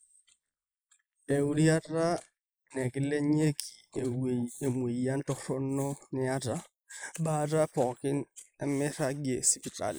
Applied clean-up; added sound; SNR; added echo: neural mask model Resemble Enhance denoiser.